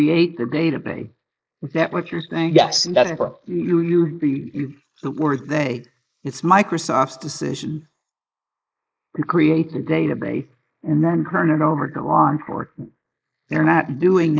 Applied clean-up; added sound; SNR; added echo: neural mask model Resemble Enhance denoiser.